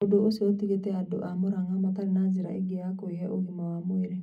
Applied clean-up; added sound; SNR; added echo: none; none; none; reverberation time 0.4 s.